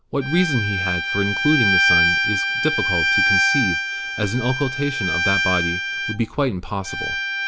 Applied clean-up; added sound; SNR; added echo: none; Bowed string instrument; -2 dB; none.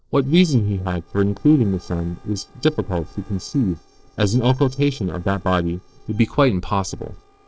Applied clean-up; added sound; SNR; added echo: neural separator model SepFormer DNS4.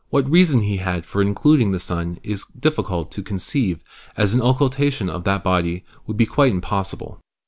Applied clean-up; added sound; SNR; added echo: none; none; none; none.